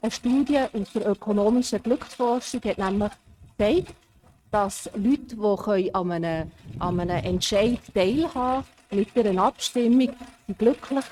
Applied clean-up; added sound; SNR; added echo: neural mask model RNNoise.